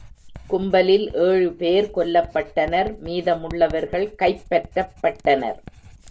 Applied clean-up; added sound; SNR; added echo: none; Writing; 19 dB; none.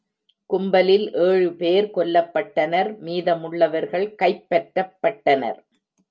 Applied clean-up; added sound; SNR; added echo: none; none; none; none.